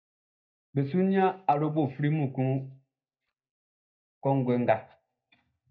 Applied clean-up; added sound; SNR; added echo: neural mask model DeepFilterNet 3.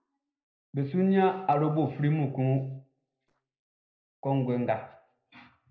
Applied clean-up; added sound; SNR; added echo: neural separator model SepFormer DNS4.